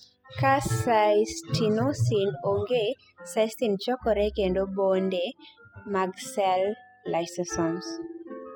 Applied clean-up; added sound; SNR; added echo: classical method spectral subtraction.